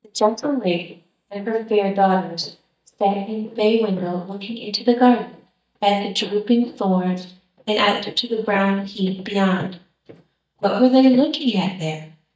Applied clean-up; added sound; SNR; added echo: neural mask model DeepFilterNet 3.